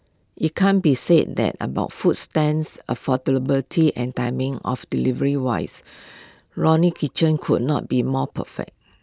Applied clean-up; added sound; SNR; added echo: none; none; none; none.